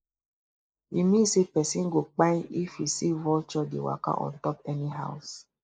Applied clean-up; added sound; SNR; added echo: neural mask model Resemble Enhance denoiser.